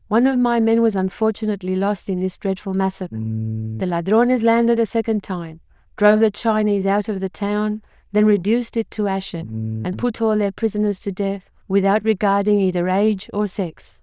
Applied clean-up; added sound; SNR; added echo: neural diffusion model UNIVERSE++.